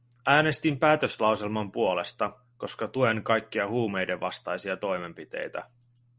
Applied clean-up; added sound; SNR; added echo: none; none; none; none.